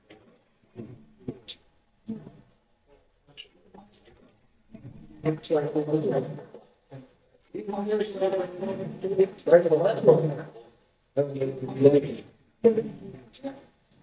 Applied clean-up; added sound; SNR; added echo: neural mask model DeepFilterNet 3.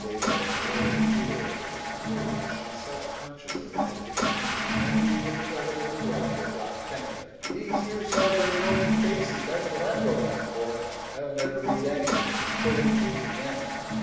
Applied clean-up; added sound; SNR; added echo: none; Toilet flush / Water; -3 dB; reverberation time 0.9 s.